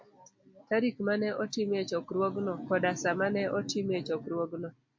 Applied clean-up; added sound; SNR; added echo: none; none; none; none.